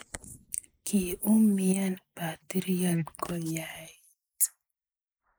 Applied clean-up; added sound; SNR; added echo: neural mask model Resemble Enhance denoiser.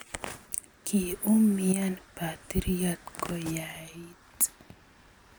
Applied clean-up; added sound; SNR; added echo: none; none; none; none.